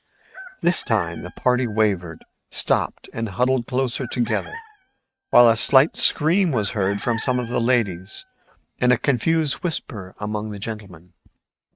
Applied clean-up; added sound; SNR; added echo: neural mask model RNNoise.